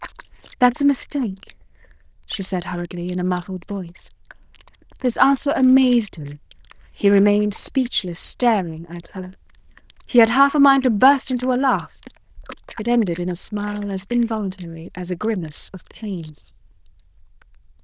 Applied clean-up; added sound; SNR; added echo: neural diffusion model UNIVERSE++.